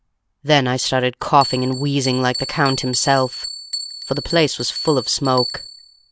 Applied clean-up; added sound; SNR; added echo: none; Bell; 10 dB; none.